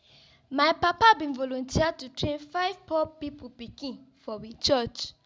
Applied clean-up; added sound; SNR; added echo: none; none; none; none.